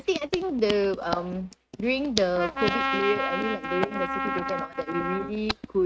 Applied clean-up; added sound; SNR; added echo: neural mask model RNNoise.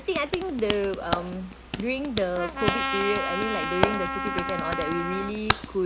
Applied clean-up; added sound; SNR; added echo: none; Hands + Trumpet; 0 dB; none.